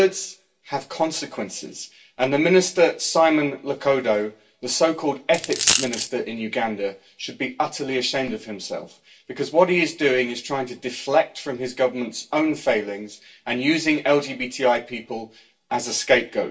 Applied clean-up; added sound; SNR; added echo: none; Coin (dropping); 0 dB; reverberation time 0.2 s.